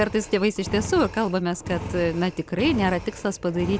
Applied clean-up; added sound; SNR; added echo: none; Engine; 11 dB; none.